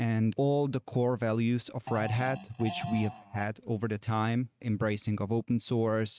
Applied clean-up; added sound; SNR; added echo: neural mask model RNNoise.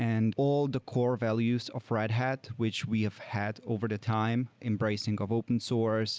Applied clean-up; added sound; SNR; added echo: none; none; none; none.